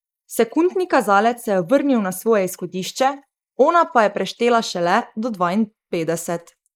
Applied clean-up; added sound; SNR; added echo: neural mask model Resemble Enhance denoiser.